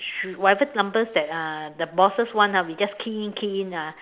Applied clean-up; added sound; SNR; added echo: none; none; none; none.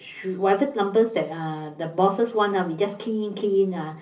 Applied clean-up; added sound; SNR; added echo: none; none; none; reverberation time 0.5 s.